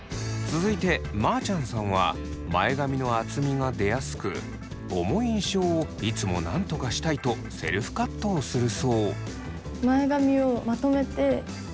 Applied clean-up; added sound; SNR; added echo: none; none; none; none.